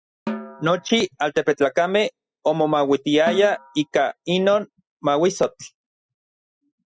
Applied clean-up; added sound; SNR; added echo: classical method spectral subtraction.